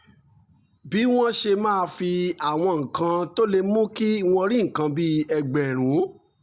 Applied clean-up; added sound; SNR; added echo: none; none; none; none.